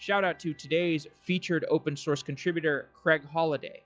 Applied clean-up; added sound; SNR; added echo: classical method log-MMSE.